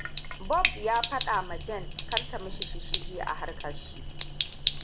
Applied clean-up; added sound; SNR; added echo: none; Sink (filling or washing); 0 dB; none.